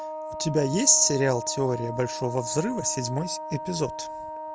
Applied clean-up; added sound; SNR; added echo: none; Wind instrument, woodwind instrument; 8 dB; none.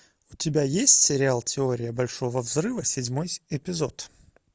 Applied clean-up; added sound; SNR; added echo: none; none; none; none.